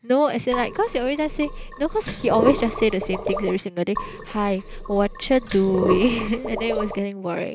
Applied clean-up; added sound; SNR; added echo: none; Sink (filling or washing); 6 dB; none.